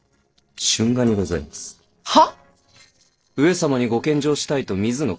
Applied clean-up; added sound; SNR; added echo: neural separator model SepFormer DNS4.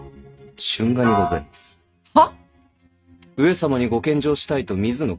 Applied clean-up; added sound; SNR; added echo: neural mask model RNNoise.